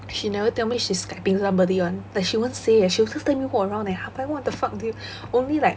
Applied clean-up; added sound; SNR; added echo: none; none; none; none.